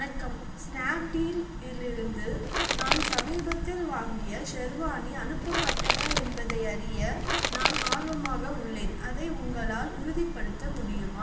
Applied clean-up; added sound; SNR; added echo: none; Crushing / Wood; -1 dB; reverberation time 1.2 s.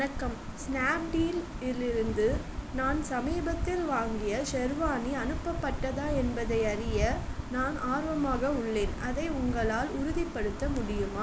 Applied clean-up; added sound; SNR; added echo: none; none; none; none.